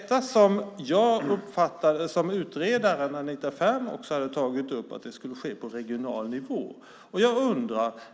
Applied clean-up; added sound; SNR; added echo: none; none; none; none.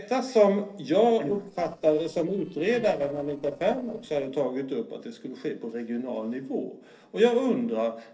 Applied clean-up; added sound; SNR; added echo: neural separator model SepFormer DNS4.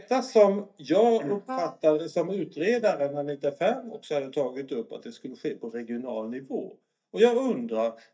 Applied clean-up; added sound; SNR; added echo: neural mask model DeepFilterNet 3.